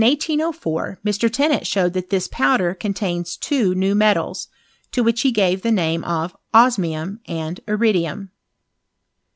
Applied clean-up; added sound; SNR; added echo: none; none; none; none.